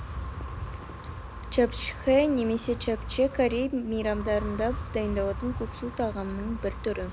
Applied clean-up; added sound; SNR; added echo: none; Wind; 8 dB; none.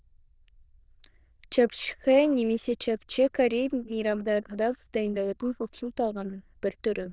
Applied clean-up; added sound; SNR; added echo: neural diffusion model UNIVERSE++.